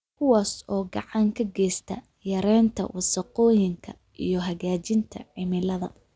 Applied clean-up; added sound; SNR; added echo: none; none; none; none.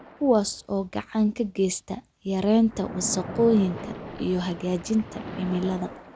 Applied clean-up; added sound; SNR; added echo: none; Splash, splatter; 14 dB; none.